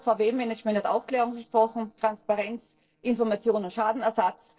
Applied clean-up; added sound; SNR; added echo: neural separator model SepFormer DNS4.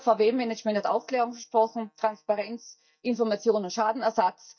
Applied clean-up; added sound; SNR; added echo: neural mask model DeepFilterNet 3.